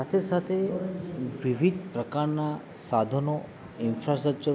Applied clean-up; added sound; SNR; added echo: none; none; none; none.